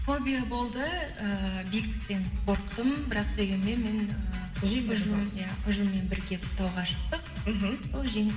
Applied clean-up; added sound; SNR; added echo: none; none; none; reverberation time 2.2 s.